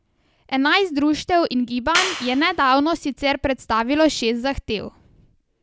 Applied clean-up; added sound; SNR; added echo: none; Clapping; 4 dB; none.